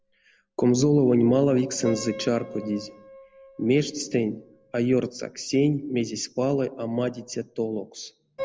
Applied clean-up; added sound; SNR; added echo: none; Piano; 18 dB; none.